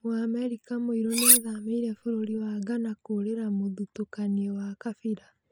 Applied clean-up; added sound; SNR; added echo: none; Cutlery, silverware; -5 dB; none.